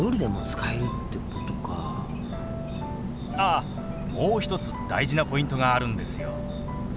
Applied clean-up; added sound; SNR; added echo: none; Insect; 4 dB; none.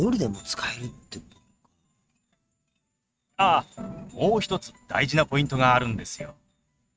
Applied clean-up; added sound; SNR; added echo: neural mask model RNNoise.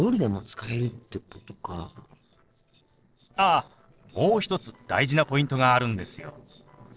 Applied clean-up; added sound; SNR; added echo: neural separator model SepFormer DNS4.